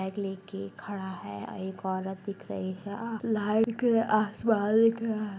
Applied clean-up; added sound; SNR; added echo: none; none; none; none.